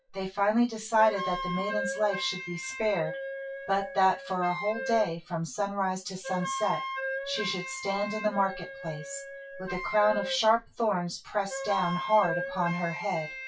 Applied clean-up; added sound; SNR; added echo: classical method WPE with log-MMSE.